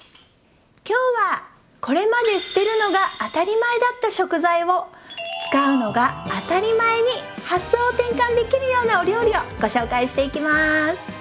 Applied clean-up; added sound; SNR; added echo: none; none; none; none.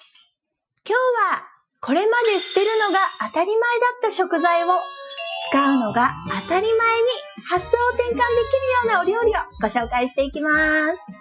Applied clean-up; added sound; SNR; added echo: classical method Wiener filter.